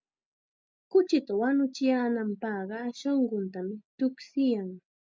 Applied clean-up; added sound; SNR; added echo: none; none; none; none.